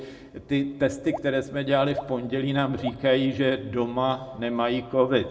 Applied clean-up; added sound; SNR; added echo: none; Raindrop / Drip; 13 dB; reverberation time 1.0 s.